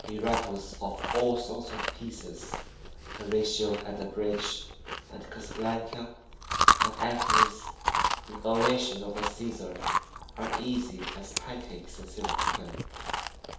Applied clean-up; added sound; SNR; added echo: none; Chewing, mastication; -2 dB; reverberation time 0.8 s.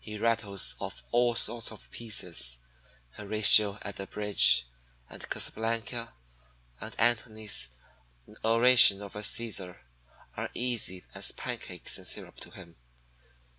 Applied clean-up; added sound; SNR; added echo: none; none; none; none.